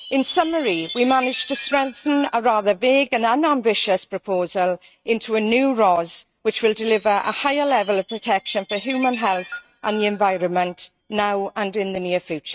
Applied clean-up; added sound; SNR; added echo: neural mask model RNNoise.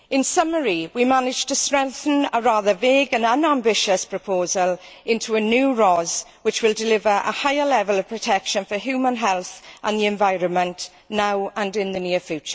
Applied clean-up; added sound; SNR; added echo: none; none; none; none.